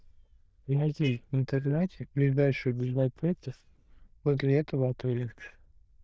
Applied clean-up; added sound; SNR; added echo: neural diffusion model UNIVERSE++.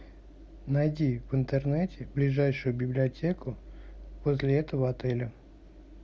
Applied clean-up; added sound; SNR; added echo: none; none; none; none.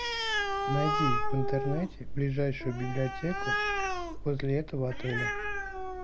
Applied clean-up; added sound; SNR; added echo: none; Animal; -1 dB; none.